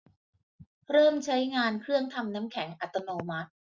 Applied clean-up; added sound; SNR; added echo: none; none; none; none.